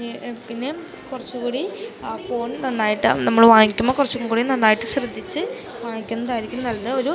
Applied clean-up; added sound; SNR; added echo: none; none; none; none.